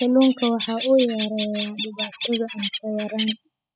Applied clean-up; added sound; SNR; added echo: classical method spectral subtraction.